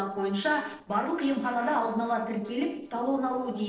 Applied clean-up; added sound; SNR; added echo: neural separator model SepFormer DNS4.